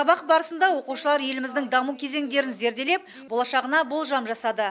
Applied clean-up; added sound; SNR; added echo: none; none; none; none.